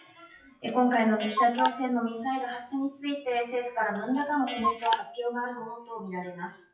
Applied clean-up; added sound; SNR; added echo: classical method WPE with log-MMSE.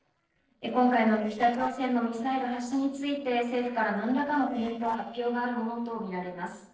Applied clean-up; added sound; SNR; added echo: neural separator model SepFormer DNS4.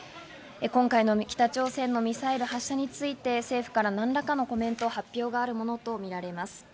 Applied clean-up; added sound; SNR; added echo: none; none; none; none.